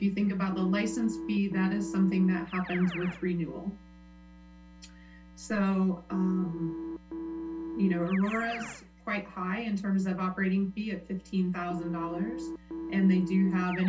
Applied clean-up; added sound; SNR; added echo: none; Keyboard (musical); 10 dB; reverberation time 0.2 s.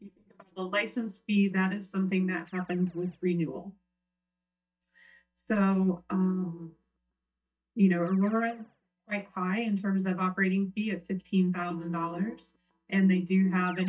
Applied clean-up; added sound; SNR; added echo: neural mask model DeepFilterNet 3.